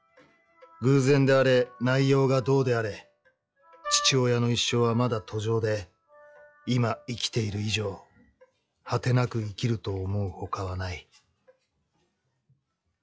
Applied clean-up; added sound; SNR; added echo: classical method log-MMSE.